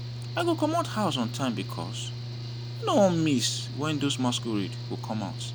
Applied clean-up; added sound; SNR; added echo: none; Mechanical fan / Engine; 7 dB; none.